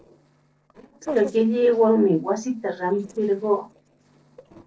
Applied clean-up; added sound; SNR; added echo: neural separator model SepFormer DNS4.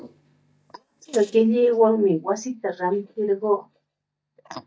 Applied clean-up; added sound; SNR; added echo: neural mask model DeepFilterNet 3.